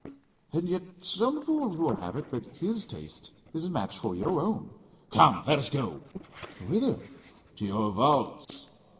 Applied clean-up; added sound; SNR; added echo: neural separator model SepFormer DNS4.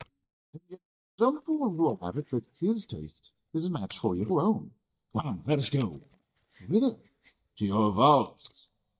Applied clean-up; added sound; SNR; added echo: neural mask model DeepFilterNet 3.